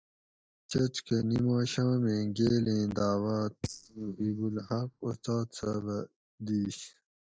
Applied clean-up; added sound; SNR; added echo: neural mask model DeepFilterNet 3.